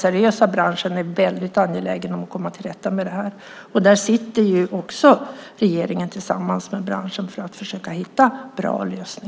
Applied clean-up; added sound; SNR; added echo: none; none; none; none.